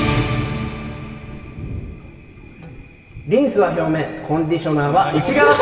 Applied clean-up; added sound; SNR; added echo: none; Thunder; 17 dB; reverberation time 2.3 s.